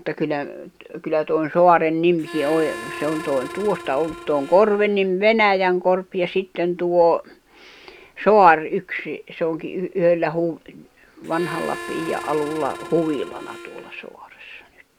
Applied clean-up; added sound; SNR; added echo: none; Harmonica; 13 dB; none.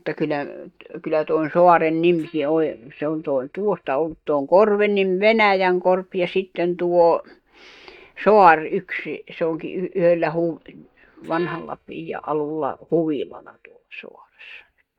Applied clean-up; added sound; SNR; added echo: neural mask model DeepFilterNet 3.